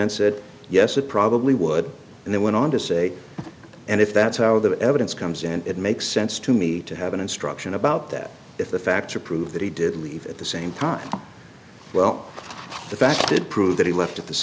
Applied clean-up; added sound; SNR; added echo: none; none; none; none.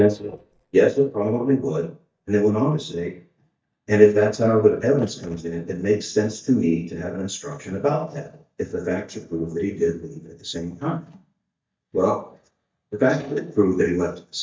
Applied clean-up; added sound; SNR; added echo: neural mask model DeepFilterNet 3.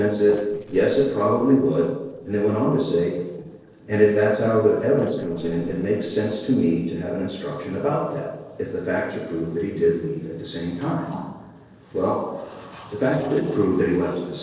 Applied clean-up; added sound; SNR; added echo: neural separator model SepFormer DNS4.